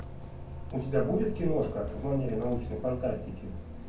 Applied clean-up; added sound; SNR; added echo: none; Bus; 12 dB; reverberation time 0.2 s.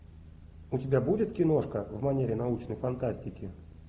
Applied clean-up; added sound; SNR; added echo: none; none; none; none.